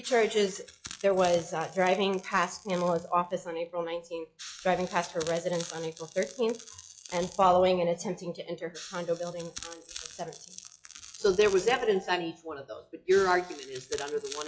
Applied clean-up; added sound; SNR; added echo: classical method log-MMSE.